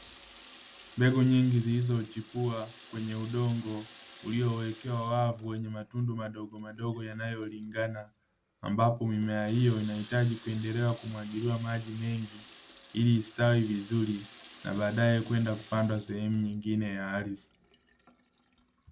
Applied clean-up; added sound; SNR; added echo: none; Water tap, faucet; 17 dB; none.